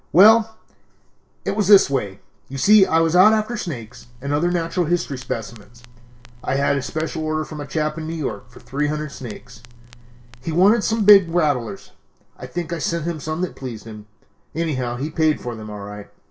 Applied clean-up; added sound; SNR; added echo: none; Crackle; 19 dB; reverberation time 0.2 s.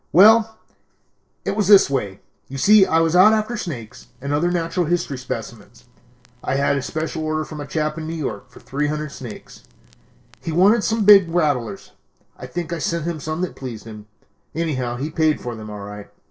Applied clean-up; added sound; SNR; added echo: neural separator model SepFormer DNS4.